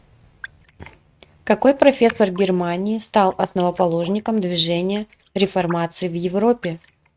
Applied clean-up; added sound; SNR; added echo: neural mask model RNNoise.